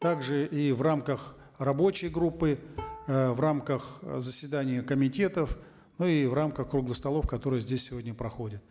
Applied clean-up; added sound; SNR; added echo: none; Bowed string instrument; 19 dB; none.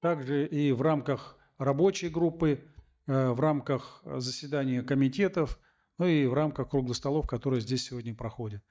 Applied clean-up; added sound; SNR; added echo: neural mask model DeepFilterNet 3.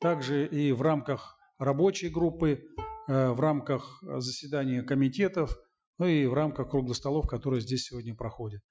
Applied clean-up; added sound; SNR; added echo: classical method Wiener filter.